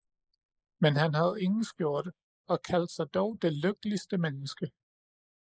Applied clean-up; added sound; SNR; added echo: neural mask model Resemble Enhance denoiser.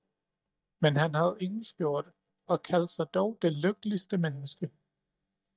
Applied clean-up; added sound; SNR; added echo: neural mask model DeepFilterNet 3.